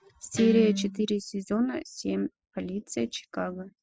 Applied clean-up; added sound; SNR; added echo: classical method spectral subtraction.